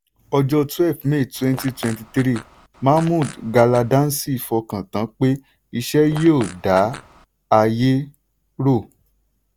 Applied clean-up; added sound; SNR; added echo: none; Fart; 18 dB; none.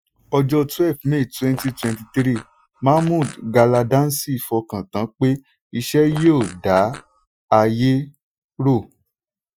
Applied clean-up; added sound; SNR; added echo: classical method Wiener filter.